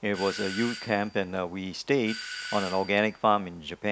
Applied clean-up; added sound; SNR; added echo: none; Doorbell; 13 dB; none.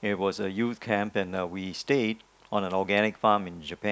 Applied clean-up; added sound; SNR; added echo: none; none; none; none.